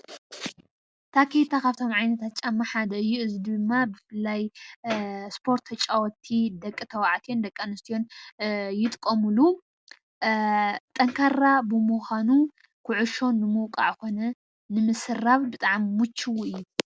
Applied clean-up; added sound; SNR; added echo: none; none; none; none.